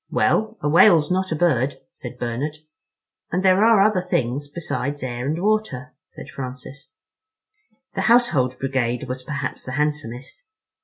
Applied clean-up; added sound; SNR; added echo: none; none; none; none.